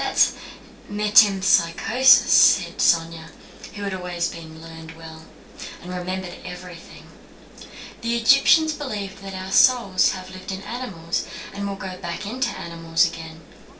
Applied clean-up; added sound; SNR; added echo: none; Rain; 19 dB; reverberation time 0.3 s.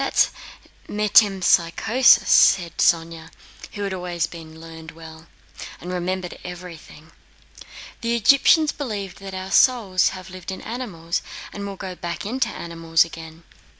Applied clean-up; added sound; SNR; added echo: none; none; none; none.